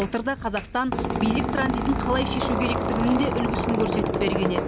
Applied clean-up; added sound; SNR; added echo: none; Squeak; 0 dB; none.